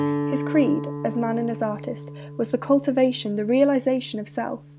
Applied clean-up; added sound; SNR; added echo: none; Guitar; 8 dB; none.